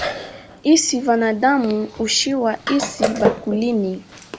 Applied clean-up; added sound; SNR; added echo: none; Chewing, mastication; 8 dB; none.